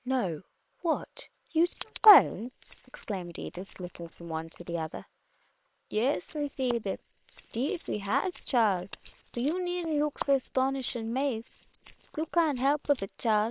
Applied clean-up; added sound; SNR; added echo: neural separator model SepFormer WHAM!.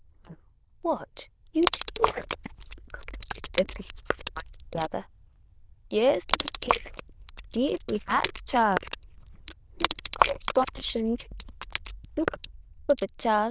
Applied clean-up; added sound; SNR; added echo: neural diffusion model UNIVERSE++.